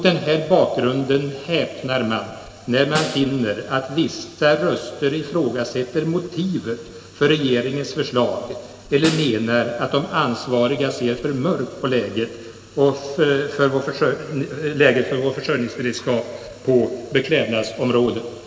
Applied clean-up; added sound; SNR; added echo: none; Snare drum; 12 dB; reverberation time 2.8 s.